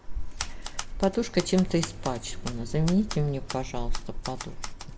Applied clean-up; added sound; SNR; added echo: none; Typewriter; 14 dB; reverberation time 0.8 s.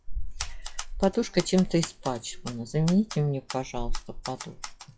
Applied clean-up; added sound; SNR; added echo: classical method WPE with log-MMSE.